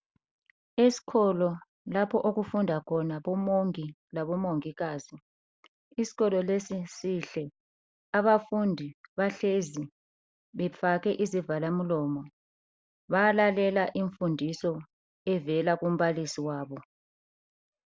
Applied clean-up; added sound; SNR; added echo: none; none; none; none.